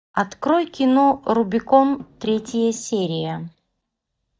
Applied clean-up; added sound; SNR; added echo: neural mask model DeepFilterNet 3.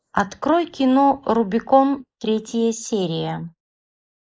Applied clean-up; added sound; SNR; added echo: neural mask model Resemble Enhance denoiser.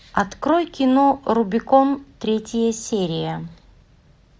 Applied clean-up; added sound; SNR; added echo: none; none; none; none.